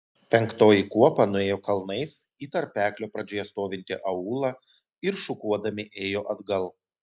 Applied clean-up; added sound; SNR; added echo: none; none; none; none.